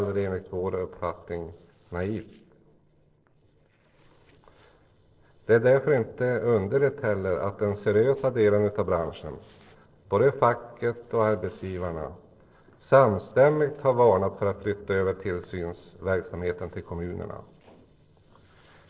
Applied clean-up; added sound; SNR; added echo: neural separator model SepFormer DNS4.